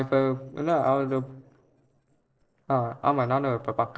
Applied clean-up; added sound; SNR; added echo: neural separator model SepFormer DNS4.